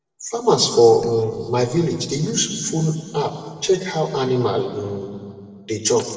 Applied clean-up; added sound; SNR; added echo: neural separator model SepFormer DNS4.